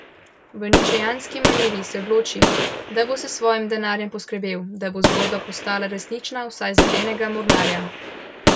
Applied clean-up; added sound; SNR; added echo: none; Gunshot, gunfire; -2 dB; none.